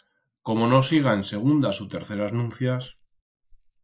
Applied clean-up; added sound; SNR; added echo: neural mask model Resemble Enhance denoiser.